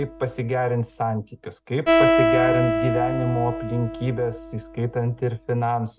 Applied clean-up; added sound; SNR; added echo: none; Acoustic guitar; 0 dB; none.